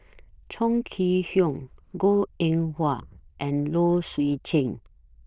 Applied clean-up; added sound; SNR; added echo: neural diffusion model UNIVERSE++.